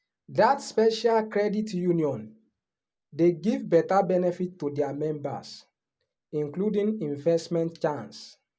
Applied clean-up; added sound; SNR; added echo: none; none; none; none.